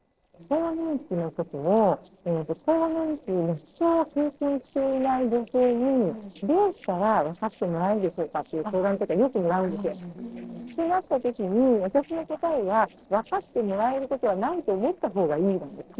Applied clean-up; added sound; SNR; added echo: neural separator model SepFormer DNS4.